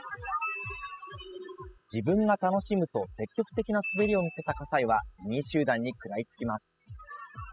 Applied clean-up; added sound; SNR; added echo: classical method spectral subtraction.